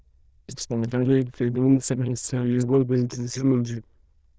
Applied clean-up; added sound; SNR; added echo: neural diffusion model UNIVERSE++.